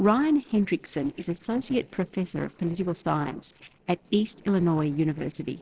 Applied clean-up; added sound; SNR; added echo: neural separator model SepFormer DNS4.